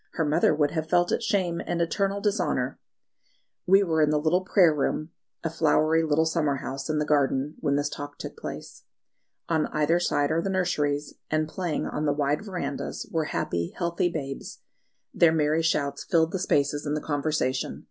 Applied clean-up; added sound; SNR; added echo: none; none; none; none.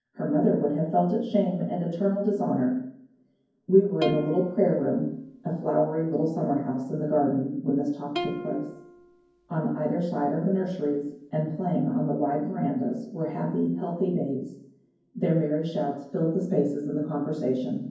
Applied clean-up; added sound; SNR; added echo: none; Plucked string instrument; 13 dB; reverberation time 0.9 s.